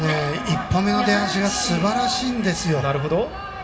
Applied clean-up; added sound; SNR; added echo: none; none; none; reverberation time 0.6 s.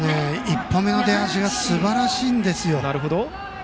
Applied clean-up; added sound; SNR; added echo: none; none; none; none.